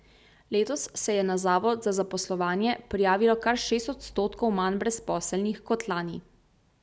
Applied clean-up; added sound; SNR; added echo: none; none; none; none.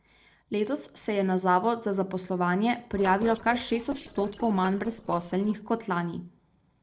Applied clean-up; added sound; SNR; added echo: neural separator model SepFormer DNS4.